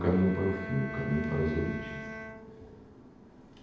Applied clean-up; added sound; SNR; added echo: none; Bowed string instrument; 11 dB; reverberation time 0.8 s.